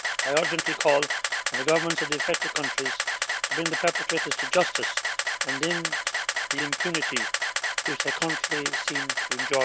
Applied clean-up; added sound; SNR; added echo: none; Camera; -2 dB; none.